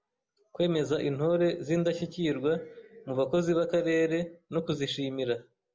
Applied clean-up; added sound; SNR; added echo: none; none; none; none.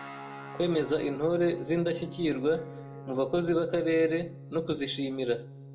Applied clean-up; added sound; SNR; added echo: none; Guitar; 14 dB; reverberation time 0.4 s.